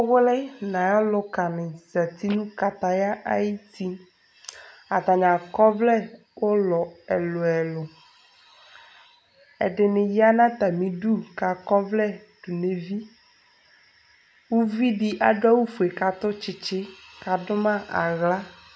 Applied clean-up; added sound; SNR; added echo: none; none; none; none.